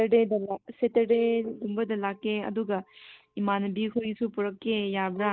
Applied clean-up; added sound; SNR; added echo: neural mask model DeepFilterNet 3.